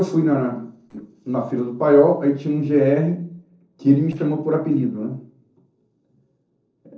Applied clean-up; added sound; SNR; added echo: neural separator model SepFormer DNS4.